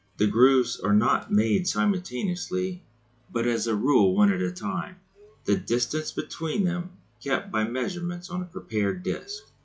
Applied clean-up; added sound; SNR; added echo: classical method log-MMSE.